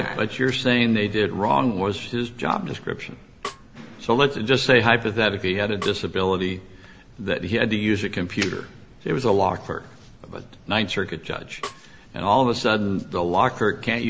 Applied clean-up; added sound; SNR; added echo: none; Snare drum; 17 dB; none.